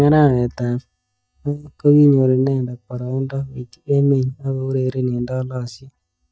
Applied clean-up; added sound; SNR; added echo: neural mask model DeepFilterNet 3.